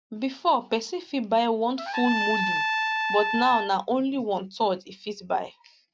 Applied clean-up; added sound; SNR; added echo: none; Trumpet; 1 dB; none.